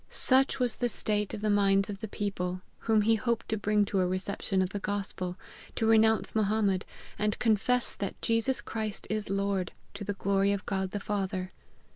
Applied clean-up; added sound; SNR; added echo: none; none; none; none.